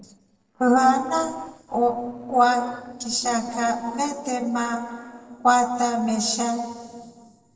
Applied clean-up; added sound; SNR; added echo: neural separator model SepFormer DNS4.